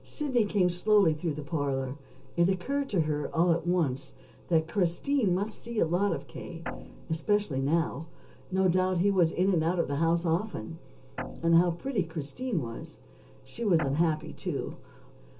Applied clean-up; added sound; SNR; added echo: none; Guitar; 13 dB; reverberation time 0.2 s.